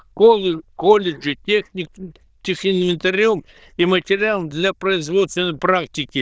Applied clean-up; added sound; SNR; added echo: neural diffusion model UNIVERSE++.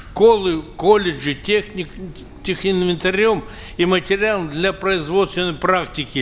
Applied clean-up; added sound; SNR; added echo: none; Walk, footsteps; 20 dB; none.